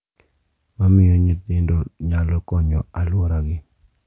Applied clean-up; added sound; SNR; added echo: none; none; none; none.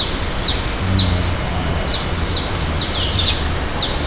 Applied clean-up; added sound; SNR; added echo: none; Bird; -4 dB; none.